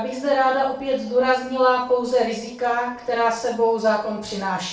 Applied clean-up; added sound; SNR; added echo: none; none; none; reverberation time 0.4 s.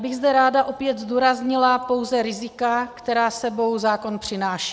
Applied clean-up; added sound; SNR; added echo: none; none; none; none.